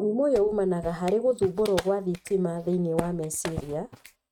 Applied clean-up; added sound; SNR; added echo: neural mask model RNNoise.